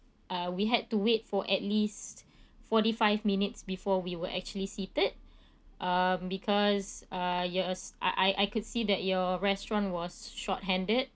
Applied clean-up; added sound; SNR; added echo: none; none; none; none.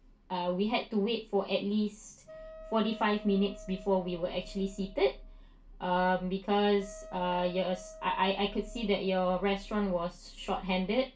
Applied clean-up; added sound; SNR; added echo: none; Wind instrument, woodwind instrument; 19 dB; reverberation time 0.2 s.